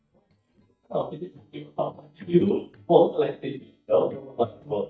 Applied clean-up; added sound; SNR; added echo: neural mask model DeepFilterNet 3.